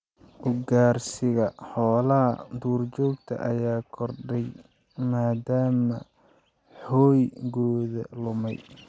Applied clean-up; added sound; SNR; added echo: none; none; none; none.